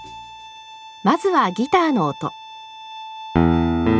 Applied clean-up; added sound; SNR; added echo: none; Bowed string instrument; 17 dB; none.